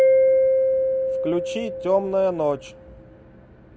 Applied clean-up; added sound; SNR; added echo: none; Mallet percussion; -5 dB; none.